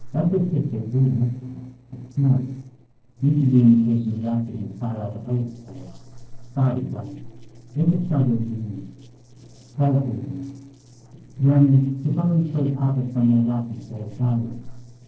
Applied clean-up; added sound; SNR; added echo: neural separator model SepFormer DNS4.